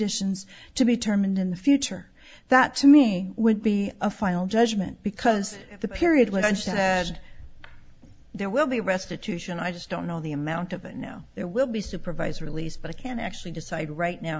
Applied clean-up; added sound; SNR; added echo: none; none; none; none.